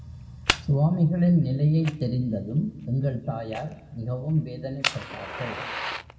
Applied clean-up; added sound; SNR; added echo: none; Fire; 10 dB; reverberation time 1.5 s.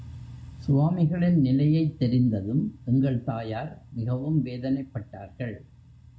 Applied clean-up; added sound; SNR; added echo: none; none; none; none.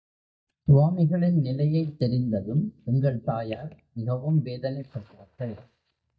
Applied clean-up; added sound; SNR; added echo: neural mask model DeepFilterNet 3.